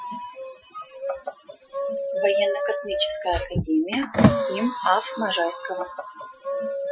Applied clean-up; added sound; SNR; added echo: classical method Wiener filter.